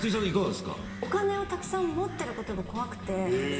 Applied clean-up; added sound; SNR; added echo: none; Crow; 19 dB; reverberation time 1.3 s.